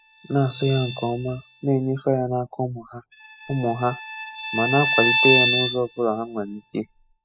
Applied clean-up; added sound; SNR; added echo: classical method spectral subtraction.